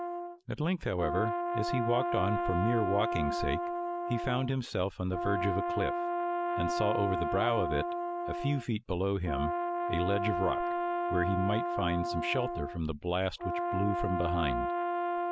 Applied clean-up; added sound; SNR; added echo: none; Brass instrument; 0 dB; none.